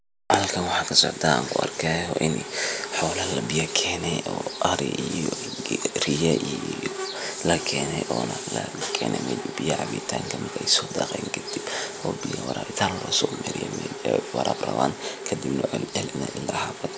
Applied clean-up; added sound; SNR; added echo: none; none; none; none.